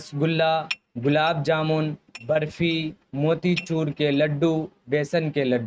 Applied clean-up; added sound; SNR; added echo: neural mask model RNNoise.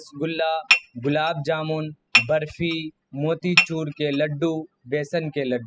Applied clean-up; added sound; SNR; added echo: classical method spectral subtraction.